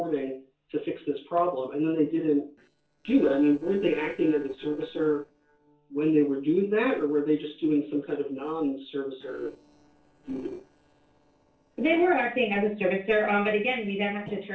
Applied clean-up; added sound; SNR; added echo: neural separator model SepFormer DNS4.